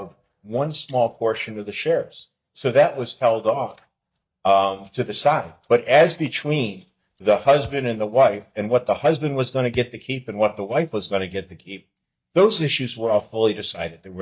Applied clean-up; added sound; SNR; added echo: neural mask model DeepFilterNet 3.